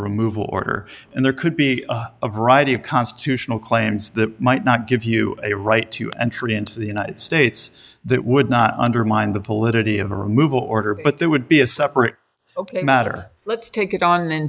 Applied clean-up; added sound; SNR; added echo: neural mask model Resemble Enhance denoiser.